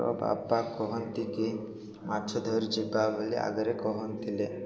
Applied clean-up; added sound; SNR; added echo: none; none; none; none.